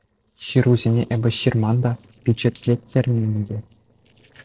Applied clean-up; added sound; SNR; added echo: neural separator model SepFormer DNS4.